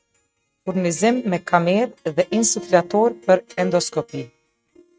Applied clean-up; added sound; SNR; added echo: neural mask model RNNoise.